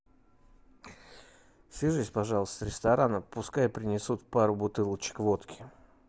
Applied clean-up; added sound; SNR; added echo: none; none; none; none.